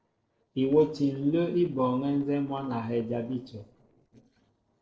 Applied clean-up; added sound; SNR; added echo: neural separator model SepFormer DNS4.